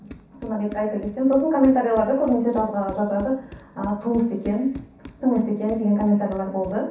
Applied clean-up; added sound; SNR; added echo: none; Run; 19 dB; reverberation time 0.7 s.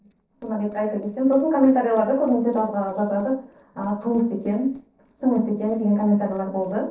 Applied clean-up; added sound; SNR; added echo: neural separator model SepFormer DNS4.